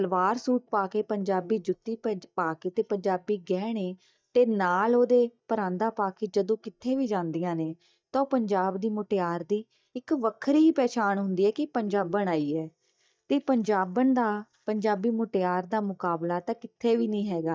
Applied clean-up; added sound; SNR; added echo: neural mask model DeepFilterNet 3.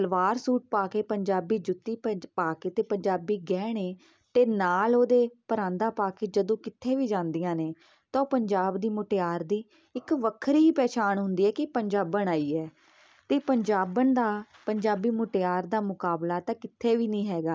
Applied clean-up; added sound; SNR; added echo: none; none; none; none.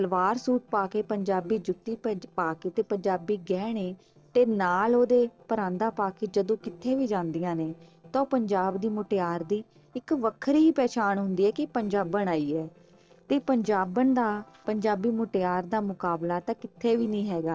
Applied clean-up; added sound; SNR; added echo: neural separator model SepFormer DNS4.